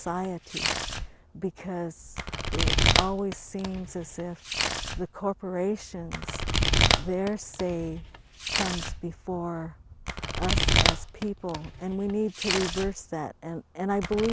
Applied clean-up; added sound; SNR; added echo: none; Domestic sounds, home sounds; -3 dB; none.